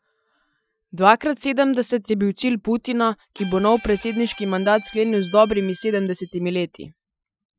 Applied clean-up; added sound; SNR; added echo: classical method Wiener filter.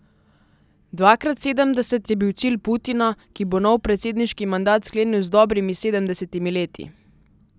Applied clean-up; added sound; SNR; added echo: none; none; none; none.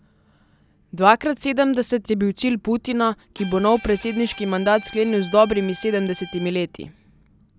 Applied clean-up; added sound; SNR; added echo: none; Bowed string instrument; 18 dB; none.